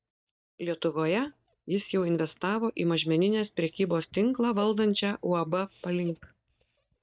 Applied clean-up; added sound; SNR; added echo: neural mask model DeepFilterNet 3.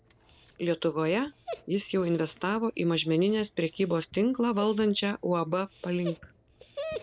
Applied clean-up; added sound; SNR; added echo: none; Dog; 16 dB; none.